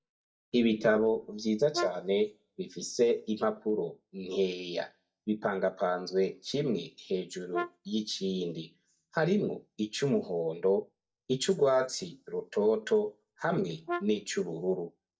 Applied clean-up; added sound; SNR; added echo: neural mask model DeepFilterNet 3.